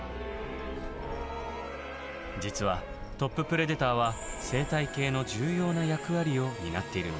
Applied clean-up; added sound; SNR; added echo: none; Telephone; 13 dB; none.